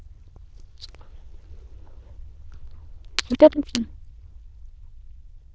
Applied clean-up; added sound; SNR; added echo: neural diffusion model UNIVERSE++.